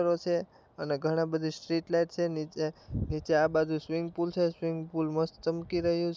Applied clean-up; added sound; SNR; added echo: none; none; none; none.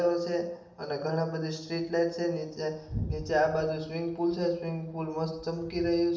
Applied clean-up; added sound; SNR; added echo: none; none; none; reverberation time 0.8 s.